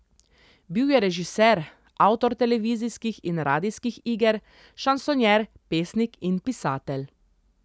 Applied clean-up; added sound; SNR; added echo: none; none; none; none.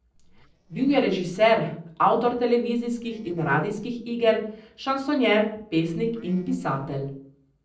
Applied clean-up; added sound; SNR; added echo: neural separator model SepFormer DNS4.